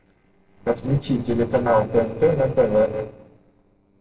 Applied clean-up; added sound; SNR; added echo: neural separator model SepFormer DNS4.